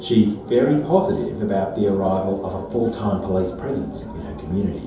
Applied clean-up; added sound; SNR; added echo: none; none; none; reverberation time 2.8 s.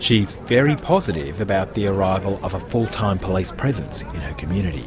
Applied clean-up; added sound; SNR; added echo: none; none; none; none.